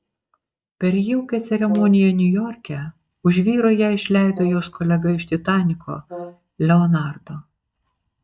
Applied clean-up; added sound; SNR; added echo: neural mask model DeepFilterNet 3.